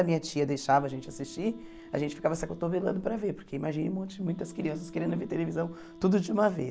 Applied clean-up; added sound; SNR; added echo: none; Wind instrument, woodwind instrument; 20 dB; none.